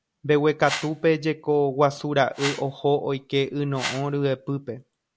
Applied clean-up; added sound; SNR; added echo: none; Whoosh, swoosh, swish; 10 dB; none.